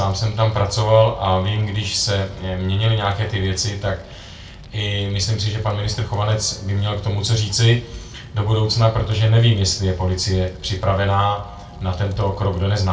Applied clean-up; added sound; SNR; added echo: none; Fire; 20 dB; reverberation time 0.3 s.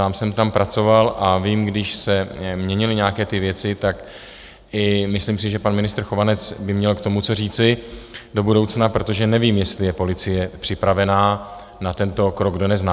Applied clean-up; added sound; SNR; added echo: none; none; none; none.